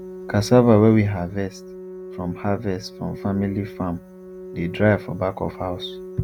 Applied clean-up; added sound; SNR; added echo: none; Organ; 15 dB; none.